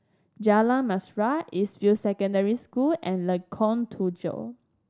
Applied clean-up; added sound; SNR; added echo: none; none; none; none.